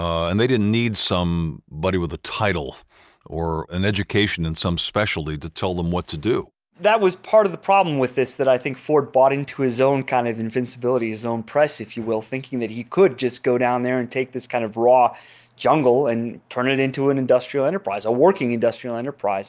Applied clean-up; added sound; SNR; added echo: none; none; none; none.